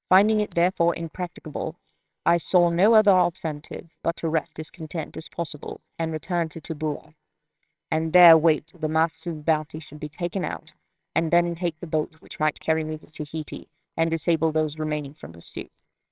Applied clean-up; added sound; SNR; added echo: neural separator model SepFormer WHAMR!.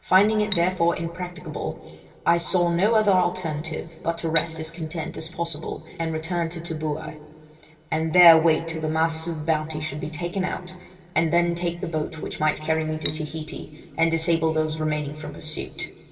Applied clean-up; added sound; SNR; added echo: none; Cutlery, silverware; 13 dB; reverberation time 2.9 s.